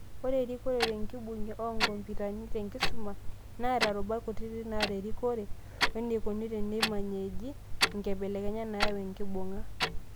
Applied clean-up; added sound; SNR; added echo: none; Clock; -2 dB; none.